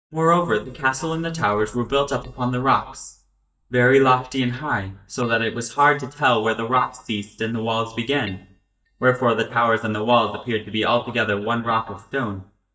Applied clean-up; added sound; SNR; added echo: neural mask model DeepFilterNet 3.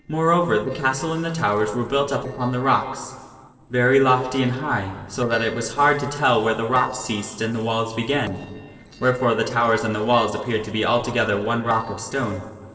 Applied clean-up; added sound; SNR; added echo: neural separator model SepFormer DNS4.